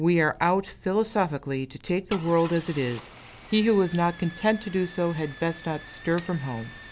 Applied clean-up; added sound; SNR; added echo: none; Engine starting / Car; 16 dB; none.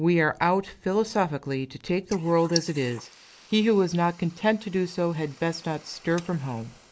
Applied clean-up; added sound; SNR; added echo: neural mask model Resemble Enhance denoiser.